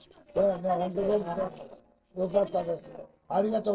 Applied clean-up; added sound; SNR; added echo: neural separator model SepFormer DNS4.